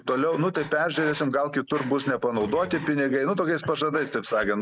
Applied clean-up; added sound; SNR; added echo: none; Breathing + Slam; 17 dB; none.